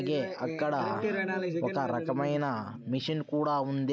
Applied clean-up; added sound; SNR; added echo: none; none; none; none.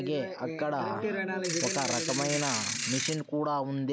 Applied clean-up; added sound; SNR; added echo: none; Ratchet, pawl / Percussion; 2 dB; none.